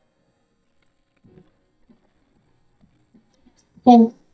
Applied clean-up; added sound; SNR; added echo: neural mask model DeepFilterNet 3.